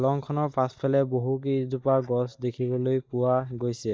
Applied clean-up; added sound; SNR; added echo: neural mask model DeepFilterNet 3.